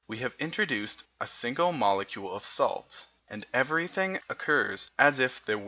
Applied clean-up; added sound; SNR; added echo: none; none; none; none.